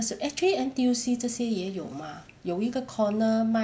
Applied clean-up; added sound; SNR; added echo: none; none; none; none.